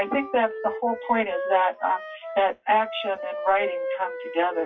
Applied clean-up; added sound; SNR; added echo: classical method WPE with log-MMSE.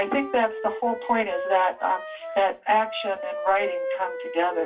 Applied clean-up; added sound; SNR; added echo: none; Wind instrument, woodwind instrument; 8 dB; reverberation time 0.2 s.